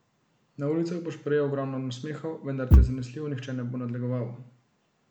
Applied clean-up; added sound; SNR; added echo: none; Bass drum / Thump, thud; -2 dB; none.